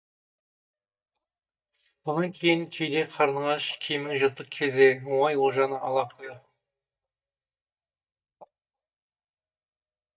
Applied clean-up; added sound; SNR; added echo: neural mask model DeepFilterNet 3.